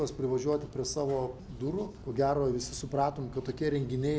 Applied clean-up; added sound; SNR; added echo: none; none; none; none.